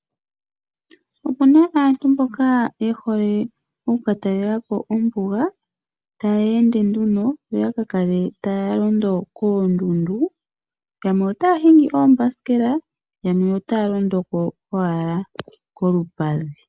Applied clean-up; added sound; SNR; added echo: none; none; none; none.